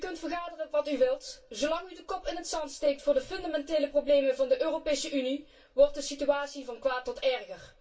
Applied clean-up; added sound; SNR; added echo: none; none; none; reverberation time 0.2 s.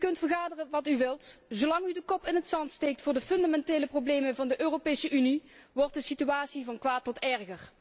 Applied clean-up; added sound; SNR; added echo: none; none; none; none.